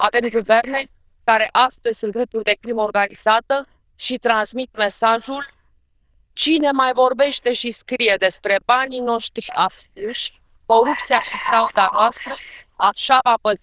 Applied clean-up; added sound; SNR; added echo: neural diffusion model UNIVERSE++.